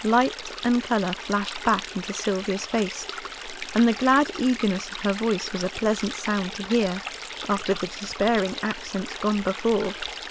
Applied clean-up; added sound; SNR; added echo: none; Stream; 10 dB; none.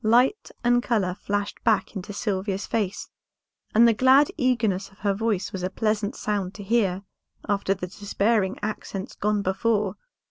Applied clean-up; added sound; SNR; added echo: none; none; none; none.